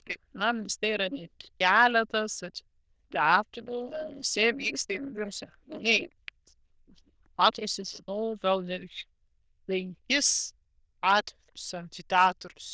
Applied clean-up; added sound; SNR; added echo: neural diffusion model UNIVERSE++.